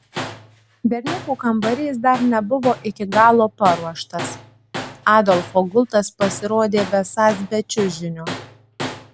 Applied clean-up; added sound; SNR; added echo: none; Tools; 13 dB; none.